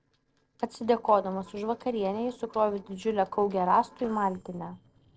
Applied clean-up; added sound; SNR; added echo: neural separator model SepFormer DNS4.